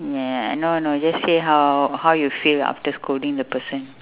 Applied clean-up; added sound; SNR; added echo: none; none; none; none.